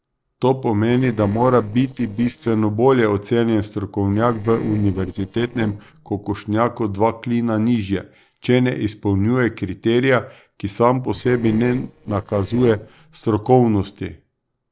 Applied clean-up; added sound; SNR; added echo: neural separator model SepFormer DNS4.